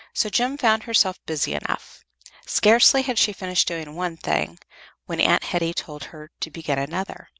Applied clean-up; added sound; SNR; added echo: none; none; none; none.